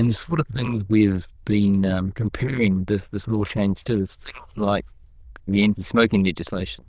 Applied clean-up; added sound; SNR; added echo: neural diffusion model UNIVERSE++.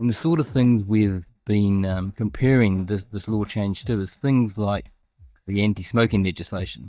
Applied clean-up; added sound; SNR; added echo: neural mask model DeepFilterNet 3.